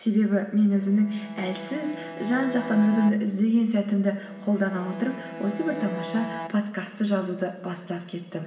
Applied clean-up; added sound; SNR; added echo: none; Bowed string instrument; 13 dB; reverberation time 2.0 s.